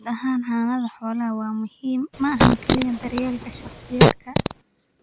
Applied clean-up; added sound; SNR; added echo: none; Fart; -4 dB; none.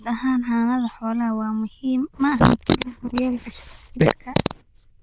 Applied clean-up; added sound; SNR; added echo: neural diffusion model UNIVERSE++.